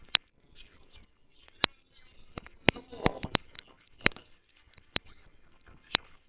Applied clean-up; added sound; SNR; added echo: neural separator model SepFormer WHAMR!.